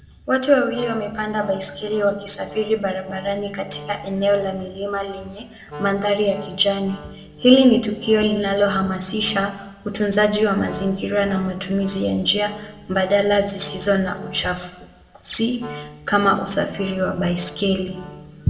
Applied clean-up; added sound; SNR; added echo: none; Wind instrument, woodwind instrument; 18 dB; reverberation time 0.8 s.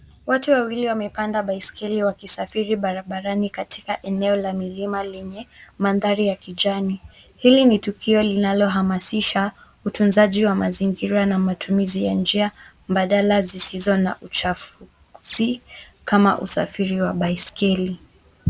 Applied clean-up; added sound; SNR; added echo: none; none; none; none.